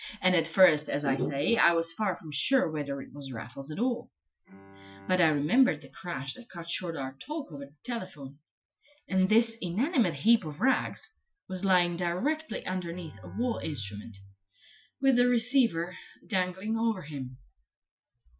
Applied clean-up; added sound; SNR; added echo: classical method Wiener filter.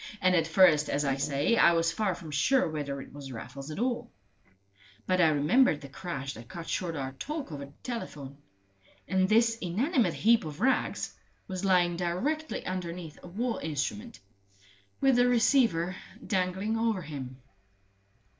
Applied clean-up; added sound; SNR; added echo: neural separator model SepFormer DNS4.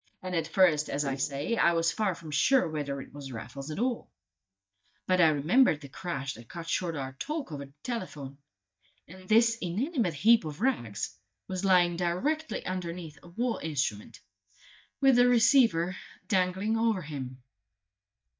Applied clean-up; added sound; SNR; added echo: neural mask model DeepFilterNet 3.